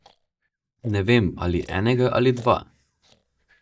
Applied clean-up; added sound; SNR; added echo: neural mask model DeepFilterNet 3.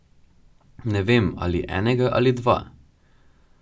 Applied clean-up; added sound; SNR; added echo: none; none; none; none.